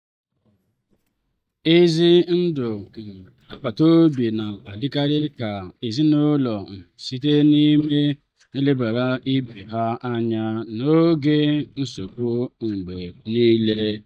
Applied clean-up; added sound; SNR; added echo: neural mask model DeepFilterNet 3.